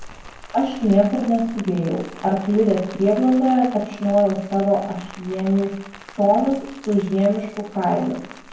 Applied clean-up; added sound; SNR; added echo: none; Rain; 19 dB; reverberation time 0.9 s.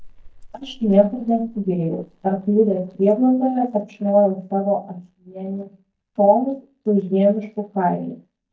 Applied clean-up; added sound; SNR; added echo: neural mask model DeepFilterNet 3.